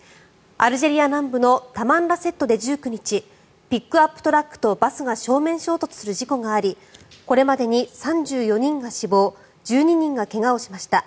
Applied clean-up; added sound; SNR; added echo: none; none; none; none.